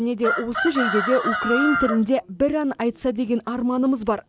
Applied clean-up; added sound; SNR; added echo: none; Chicken, rooster; 3 dB; none.